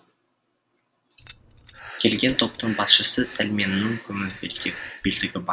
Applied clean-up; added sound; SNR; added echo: none; Breathing + Keys jangling; 14 dB; none.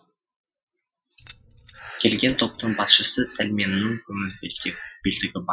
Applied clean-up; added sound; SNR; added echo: classical method Wiener filter.